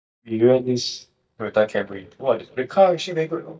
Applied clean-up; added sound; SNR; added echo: neural mask model DeepFilterNet 3.